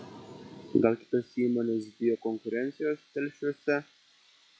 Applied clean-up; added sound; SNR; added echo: classical method log-MMSE.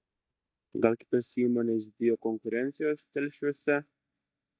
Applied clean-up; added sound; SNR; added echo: neural mask model DeepFilterNet 3.